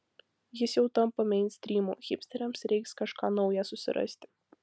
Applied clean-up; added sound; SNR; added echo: none; none; none; none.